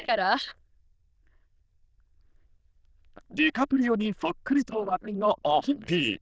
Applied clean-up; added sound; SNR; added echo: neural diffusion model UNIVERSE++.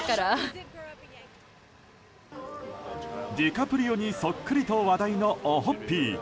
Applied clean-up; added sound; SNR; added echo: none; Engine starting; 17 dB; none.